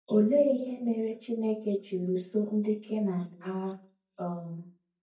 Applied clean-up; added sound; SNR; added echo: neural mask model DeepFilterNet 3.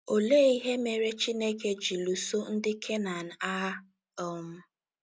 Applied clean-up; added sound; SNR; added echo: none; none; none; none.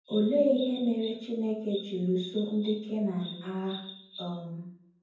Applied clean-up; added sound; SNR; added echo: none; Bird vocalization, bird call, bird song; 17 dB; reverberation time 0.9 s.